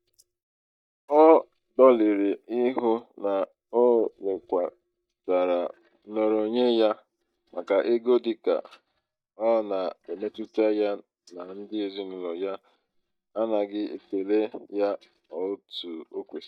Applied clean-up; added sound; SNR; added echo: neural mask model DeepFilterNet 3.